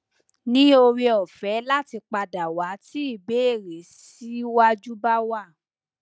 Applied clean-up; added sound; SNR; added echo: none; none; none; none.